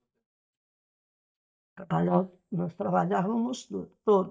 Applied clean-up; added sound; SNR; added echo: neural mask model DeepFilterNet 3.